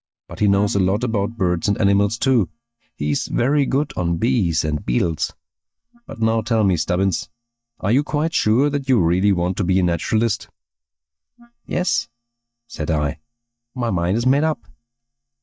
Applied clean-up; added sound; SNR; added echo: neural mask model DeepFilterNet 3.